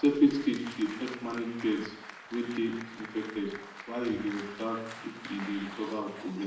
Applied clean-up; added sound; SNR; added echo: none; Applause; 14 dB; reverberation time 0.7 s.